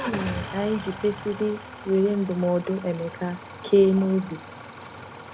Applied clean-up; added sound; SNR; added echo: none; Idling / Engine starting; 12 dB; none.